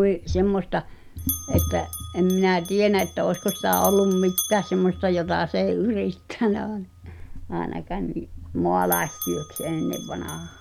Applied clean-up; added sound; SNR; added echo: none; Bell; 12 dB; none.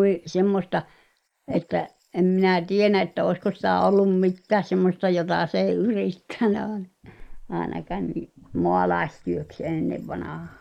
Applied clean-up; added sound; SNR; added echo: neural mask model Resemble Enhance denoiser.